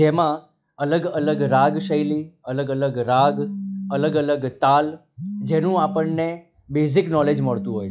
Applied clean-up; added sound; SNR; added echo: classical method log-MMSE.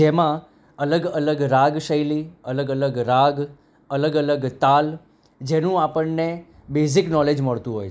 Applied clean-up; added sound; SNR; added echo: none; none; none; none.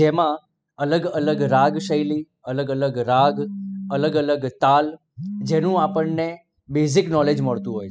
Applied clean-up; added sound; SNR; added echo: classical method spectral subtraction.